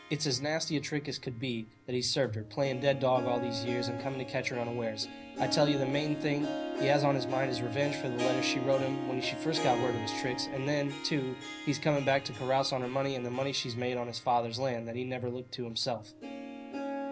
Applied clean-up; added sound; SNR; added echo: none; Harp; 7 dB; reverberation time 0.5 s.